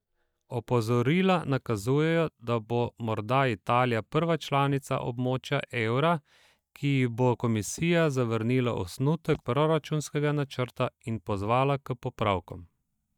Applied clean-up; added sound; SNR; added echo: neural mask model DeepFilterNet 3.